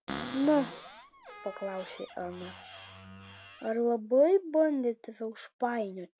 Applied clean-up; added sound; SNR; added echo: none; Cupboard open or close; 13 dB; none.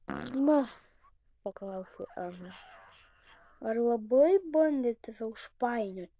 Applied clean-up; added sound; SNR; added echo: neural diffusion model UNIVERSE++.